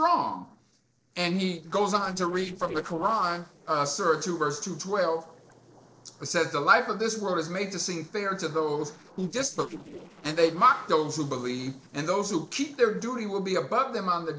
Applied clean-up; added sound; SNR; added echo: neural separator model SepFormer DNS4.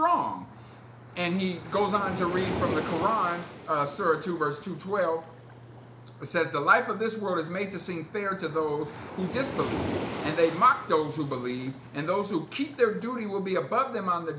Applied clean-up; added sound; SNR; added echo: none; Waves, surf; 11 dB; none.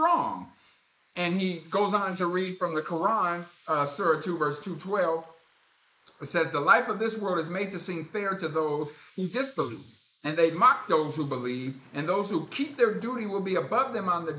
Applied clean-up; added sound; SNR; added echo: neural mask model Resemble Enhance denoiser.